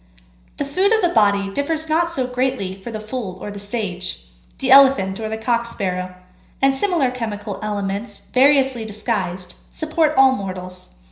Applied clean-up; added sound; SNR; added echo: none; none; none; reverberation time 0.5 s.